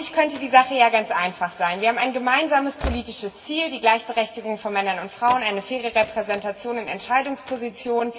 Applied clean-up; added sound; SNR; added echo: none; Slam / Train; 18 dB; reverberation time 2.0 s.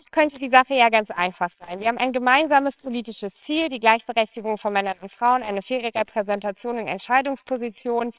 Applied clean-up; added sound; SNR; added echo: neural separator model SepFormer WHAMR!.